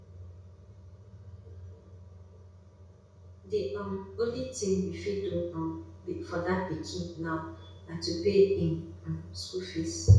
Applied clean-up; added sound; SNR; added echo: none; none; none; reverberation time 0.6 s.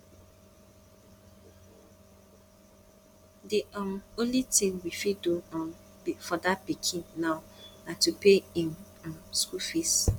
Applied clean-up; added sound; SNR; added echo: none; none; none; none.